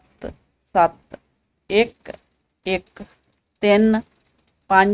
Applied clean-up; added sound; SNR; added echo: neural mask model RNNoise.